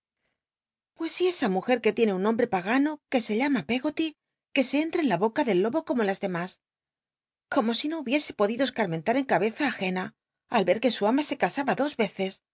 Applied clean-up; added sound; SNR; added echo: none; none; none; none.